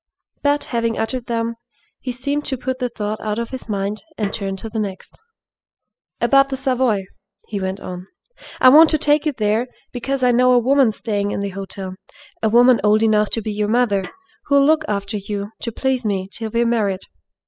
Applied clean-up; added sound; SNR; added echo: classical method spectral subtraction.